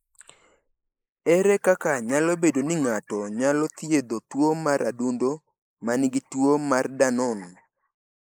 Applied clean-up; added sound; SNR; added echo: neural mask model Resemble Enhance denoiser.